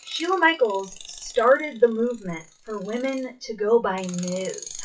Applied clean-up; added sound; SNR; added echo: classical method WPE with log-MMSE.